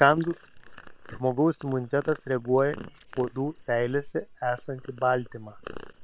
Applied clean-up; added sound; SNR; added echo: neural separator model SepFormer WHAM!.